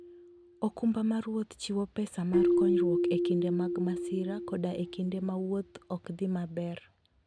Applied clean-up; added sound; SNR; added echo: none; Keyboard (musical); 0 dB; none.